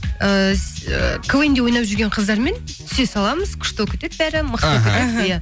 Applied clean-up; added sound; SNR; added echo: none; none; none; none.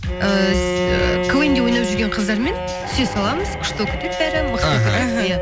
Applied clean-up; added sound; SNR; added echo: none; Bowed string instrument; 3 dB; none.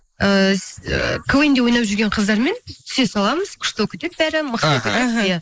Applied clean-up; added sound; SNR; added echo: neural mask model Resemble Enhance denoiser.